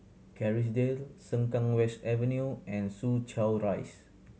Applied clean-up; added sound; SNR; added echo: none; none; none; none.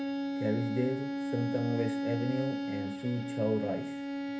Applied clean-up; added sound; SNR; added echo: none; Bowed string instrument; 1 dB; reverberation time 0.3 s.